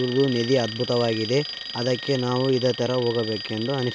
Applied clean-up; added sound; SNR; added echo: none; Alarm; 10 dB; none.